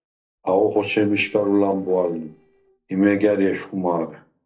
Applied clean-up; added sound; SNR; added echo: neural separator model SepFormer DNS4.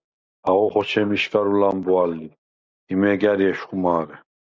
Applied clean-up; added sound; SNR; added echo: none; none; none; none.